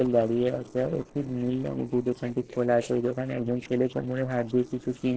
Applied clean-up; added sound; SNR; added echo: neural separator model SepFormer DNS4.